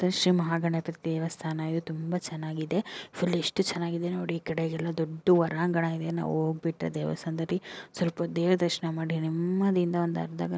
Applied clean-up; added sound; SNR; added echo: none; none; none; none.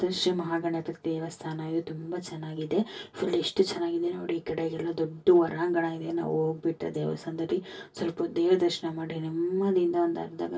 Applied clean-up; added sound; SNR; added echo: none; none; none; reverberation time 0.1 s.